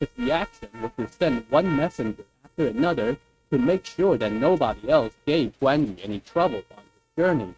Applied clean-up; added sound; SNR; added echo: neural mask model RNNoise.